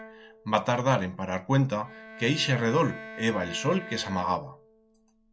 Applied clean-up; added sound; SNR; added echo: none; Bowed string instrument; 16 dB; none.